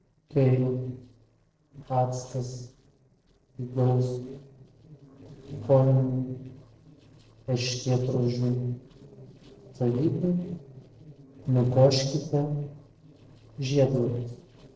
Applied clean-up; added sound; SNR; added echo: neural separator model SepFormer DNS4.